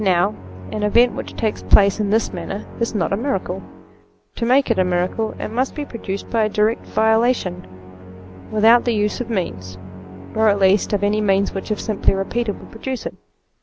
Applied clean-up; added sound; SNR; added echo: none; Musical instrument; 15 dB; none.